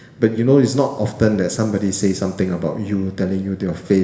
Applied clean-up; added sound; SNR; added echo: none; none; none; reverberation time 1.0 s.